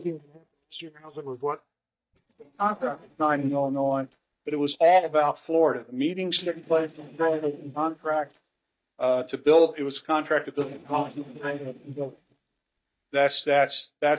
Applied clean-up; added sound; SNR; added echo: neural mask model DeepFilterNet 3.